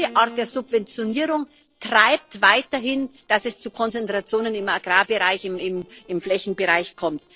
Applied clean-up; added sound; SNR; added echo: neural separator model SepFormer DNS4.